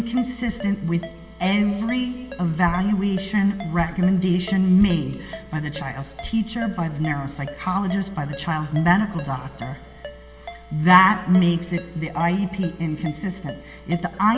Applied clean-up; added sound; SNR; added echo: none; Ringtone; 18 dB; reverberation time 2.1 s.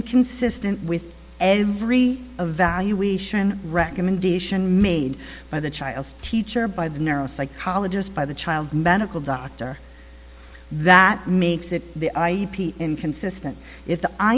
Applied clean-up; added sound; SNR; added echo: none; none; none; none.